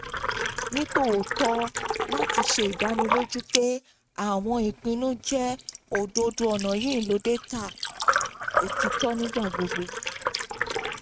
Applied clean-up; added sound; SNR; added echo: neural mask model RNNoise.